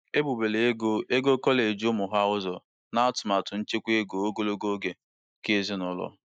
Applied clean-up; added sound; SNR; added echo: neural mask model Resemble Enhance denoiser.